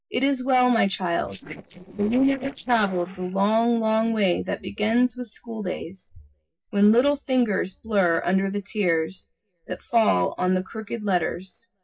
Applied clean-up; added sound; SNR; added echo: neural separator model SepFormer DNS4.